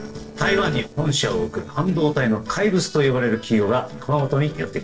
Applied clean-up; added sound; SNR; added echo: neural separator model SepFormer DNS4.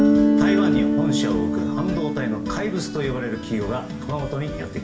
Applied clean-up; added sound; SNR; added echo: none; Guitar; -4 dB; reverberation time 0.5 s.